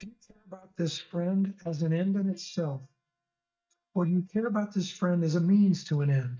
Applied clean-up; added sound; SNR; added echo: neural mask model DeepFilterNet 3.